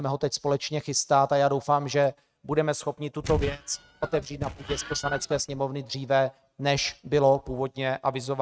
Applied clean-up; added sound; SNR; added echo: neural mask model RNNoise.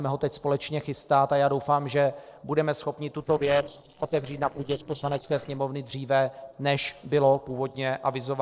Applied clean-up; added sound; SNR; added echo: neural separator model SepFormer DNS4.